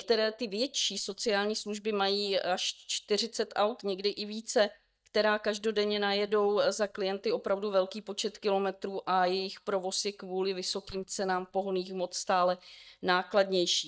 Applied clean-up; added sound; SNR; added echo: neural mask model DeepFilterNet 3.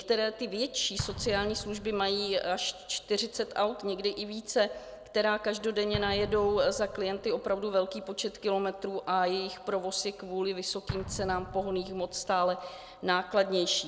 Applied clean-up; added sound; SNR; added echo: none; Explosion; 16 dB; none.